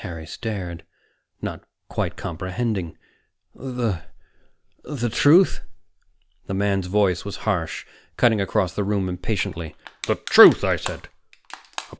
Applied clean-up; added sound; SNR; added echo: none; Crushing; 16 dB; none.